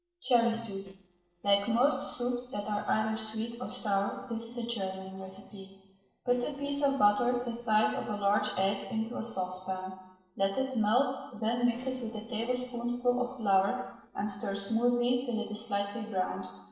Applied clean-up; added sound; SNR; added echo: neural separator model SepFormer DNS4.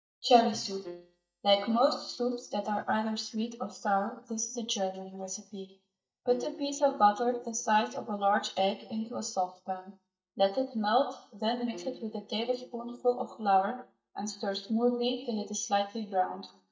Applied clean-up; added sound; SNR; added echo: neural mask model DeepFilterNet 3.